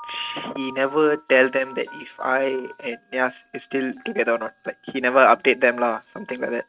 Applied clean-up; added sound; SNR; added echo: neural mask model RNNoise.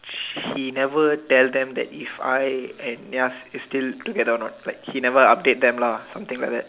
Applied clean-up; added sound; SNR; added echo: none; none; none; none.